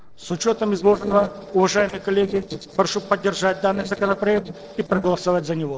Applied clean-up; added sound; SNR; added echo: neural separator model SepFormer DNS4.